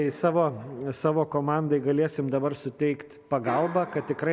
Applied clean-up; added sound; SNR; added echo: none; none; none; none.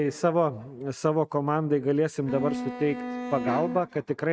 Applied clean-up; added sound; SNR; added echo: neural mask model RNNoise.